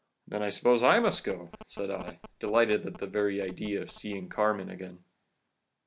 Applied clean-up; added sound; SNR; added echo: none; Telephone; 20 dB; none.